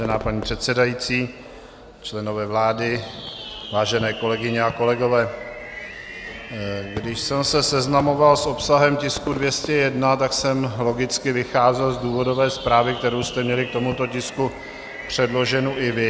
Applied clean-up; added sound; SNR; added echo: none; Fireworks; 16 dB; none.